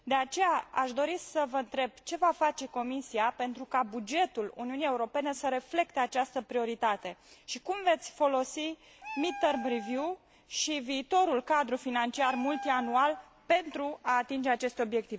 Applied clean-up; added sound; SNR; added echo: none; Meow; 14 dB; none.